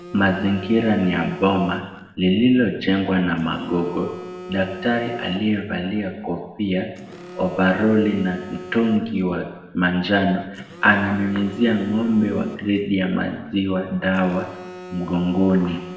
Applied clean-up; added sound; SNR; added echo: none; Telephone; 17 dB; reverberation time 0.9 s.